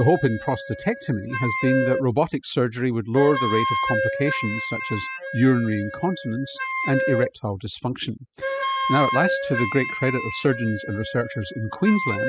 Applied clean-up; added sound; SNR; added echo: classical method spectral subtraction.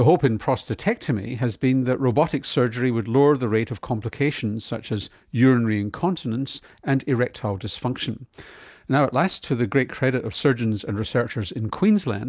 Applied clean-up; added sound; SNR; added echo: none; none; none; none.